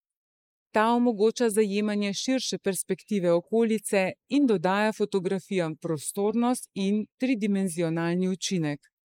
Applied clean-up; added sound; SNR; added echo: neural mask model Resemble Enhance denoiser.